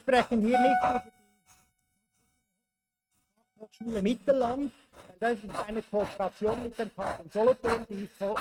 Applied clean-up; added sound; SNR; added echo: neural mask model RNNoise.